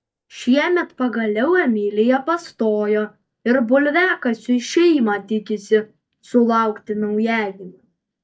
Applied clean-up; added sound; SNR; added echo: neural mask model DeepFilterNet 3.